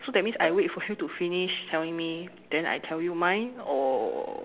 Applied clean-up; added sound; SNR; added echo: none; Cowbell; 17 dB; none.